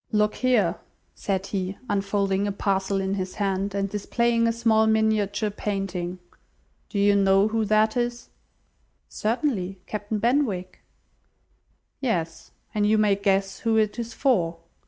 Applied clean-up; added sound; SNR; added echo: none; none; none; none.